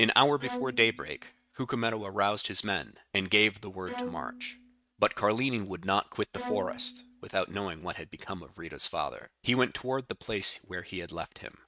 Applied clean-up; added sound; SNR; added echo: neural mask model RNNoise.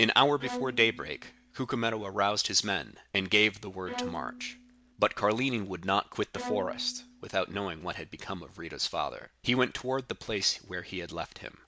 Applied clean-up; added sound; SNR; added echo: none; Bowed string instrument; 13 dB; none.